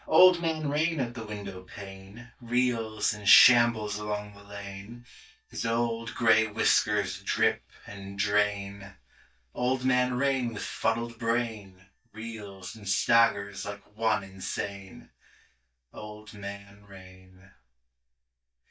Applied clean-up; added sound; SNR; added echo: neural mask model DeepFilterNet 3.